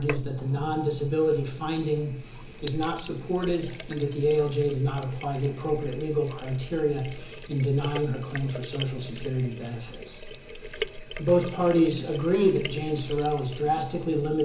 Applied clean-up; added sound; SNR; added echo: none; Sink (filling or washing); 11 dB; reverberation time 0.7 s.